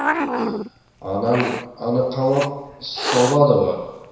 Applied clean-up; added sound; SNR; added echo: none; Hiss; 6 dB; reverberation time 1.0 s.